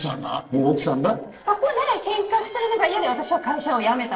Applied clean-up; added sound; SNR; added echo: neural separator model SepFormer DNS4.